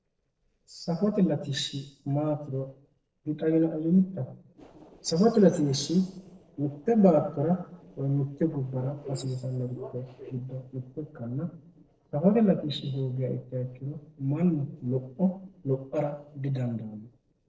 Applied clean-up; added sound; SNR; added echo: neural separator model SepFormer DNS4.